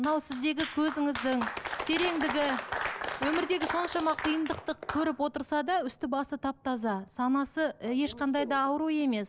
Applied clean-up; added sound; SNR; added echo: none; none; none; none.